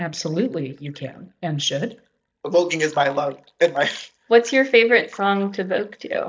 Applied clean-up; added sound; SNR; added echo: neural mask model DeepFilterNet 3.